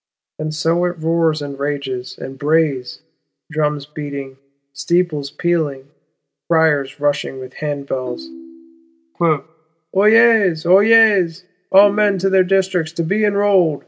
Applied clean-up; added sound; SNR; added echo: none; Ringtone; 18 dB; none.